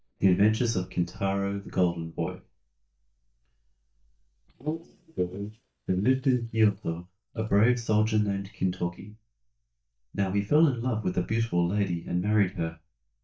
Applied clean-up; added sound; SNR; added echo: neural mask model DeepFilterNet 3.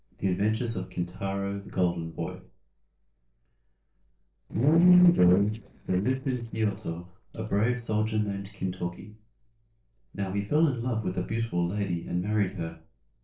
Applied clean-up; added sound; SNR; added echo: neural separator model SepFormer DNS4.